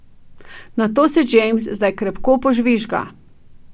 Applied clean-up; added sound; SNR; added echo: none; none; none; none.